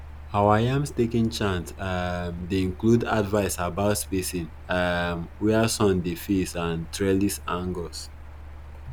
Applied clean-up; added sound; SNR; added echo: none; Mechanical fan; 15 dB; none.